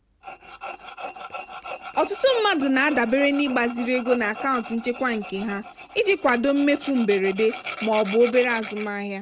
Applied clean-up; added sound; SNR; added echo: none; Tools; 13 dB; none.